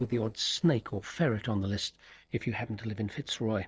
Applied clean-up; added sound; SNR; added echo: neural separator model SepFormer DNS4.